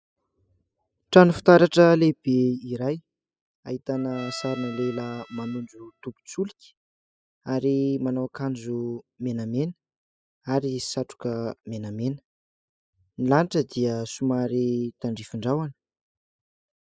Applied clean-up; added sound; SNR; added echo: classical method spectral subtraction.